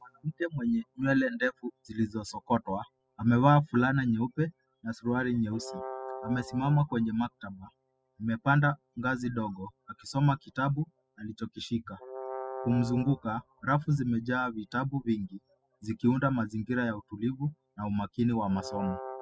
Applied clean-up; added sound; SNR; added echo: classical method spectral subtraction.